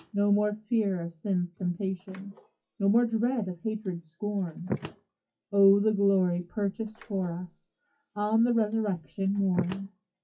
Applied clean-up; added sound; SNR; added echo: classical method WPE with log-MMSE.